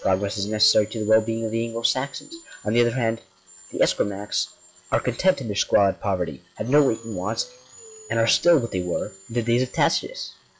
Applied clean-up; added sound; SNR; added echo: classical method log-MMSE.